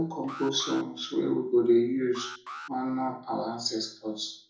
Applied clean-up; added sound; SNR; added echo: none; Alarm; 17 dB; reverberation time 0.6 s.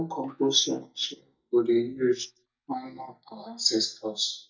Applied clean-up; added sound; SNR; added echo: neural mask model DeepFilterNet 3.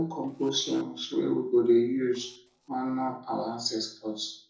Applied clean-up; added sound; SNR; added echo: neural separator model SepFormer DNS4.